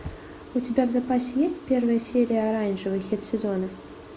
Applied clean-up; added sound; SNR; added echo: none; none; none; none.